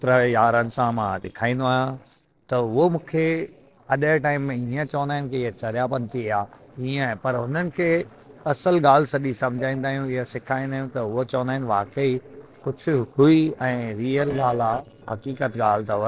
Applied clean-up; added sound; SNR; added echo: neural separator model SepFormer DNS4.